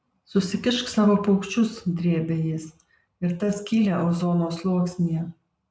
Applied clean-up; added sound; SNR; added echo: none; none; none; none.